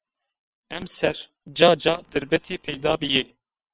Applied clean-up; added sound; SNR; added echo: neural separator model SepFormer WHAM!.